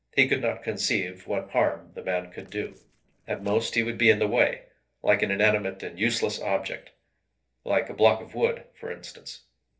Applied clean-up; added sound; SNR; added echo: neural separator model SepFormer DNS4.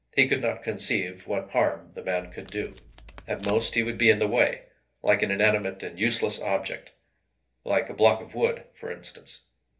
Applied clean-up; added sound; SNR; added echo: none; Packing tape, duct tape; 16 dB; reverberation time 0.3 s.